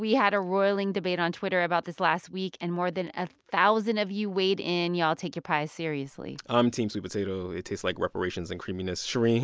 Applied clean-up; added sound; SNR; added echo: none; none; none; none.